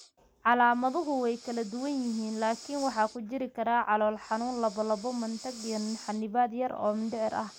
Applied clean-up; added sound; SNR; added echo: none; Breathing; 20 dB; none.